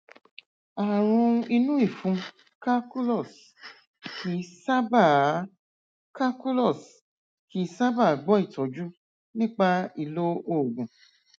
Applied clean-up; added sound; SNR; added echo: none; none; none; none.